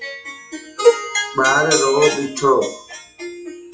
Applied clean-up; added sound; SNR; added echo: classical method WPE with log-MMSE.